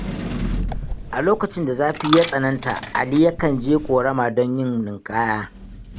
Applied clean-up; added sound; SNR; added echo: none; Coin (dropping) + Sliding door; 8 dB; none.